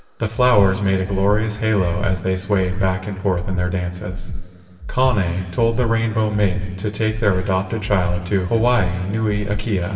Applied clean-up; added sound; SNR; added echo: none; Breathing; 6 dB; reverberation time 2.0 s.